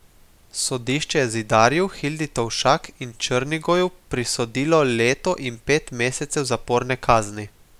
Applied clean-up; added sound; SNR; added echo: none; none; none; none.